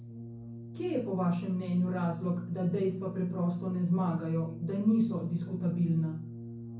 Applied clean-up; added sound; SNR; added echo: none; Brass instrument; 12 dB; reverberation time 0.6 s.